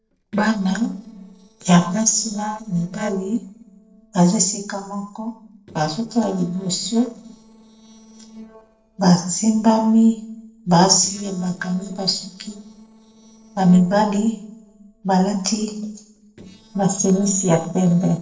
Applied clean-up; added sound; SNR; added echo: neural separator model SepFormer DNS4.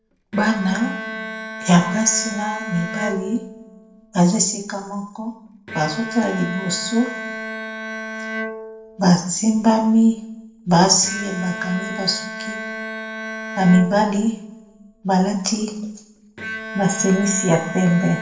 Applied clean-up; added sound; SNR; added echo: none; Bowed string instrument; 11 dB; reverberation time 0.7 s.